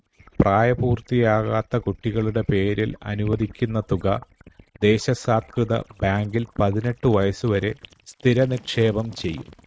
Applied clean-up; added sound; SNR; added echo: neural mask model RNNoise.